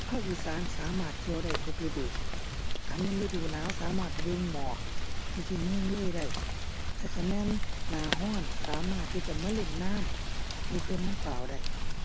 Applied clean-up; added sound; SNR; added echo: none; Rain; -5 dB; none.